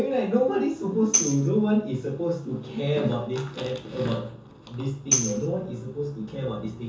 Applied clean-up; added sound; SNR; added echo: none; Tambourine; 4 dB; reverberation time 0.7 s.